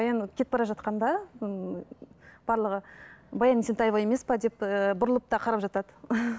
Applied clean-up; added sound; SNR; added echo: none; none; none; none.